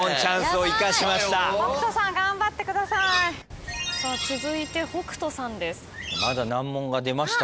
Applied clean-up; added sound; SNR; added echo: none; Bird; 10 dB; none.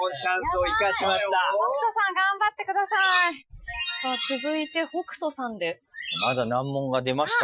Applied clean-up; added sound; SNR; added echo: classical method Wiener filter.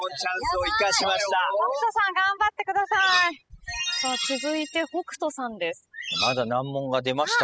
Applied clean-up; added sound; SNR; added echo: classical method spectral subtraction.